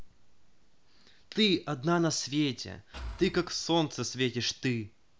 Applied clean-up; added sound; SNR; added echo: none; Engine / Car; 13 dB; none.